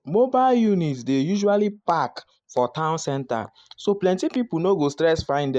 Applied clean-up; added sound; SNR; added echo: neural mask model Resemble Enhance denoiser.